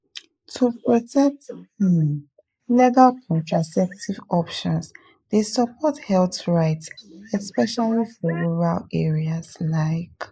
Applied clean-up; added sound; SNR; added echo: neural mask model Resemble Enhance denoiser.